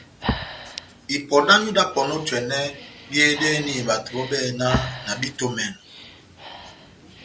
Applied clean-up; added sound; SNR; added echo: none; Breathing; 11 dB; none.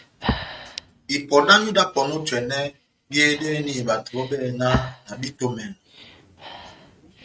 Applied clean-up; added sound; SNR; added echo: neural mask model RNNoise.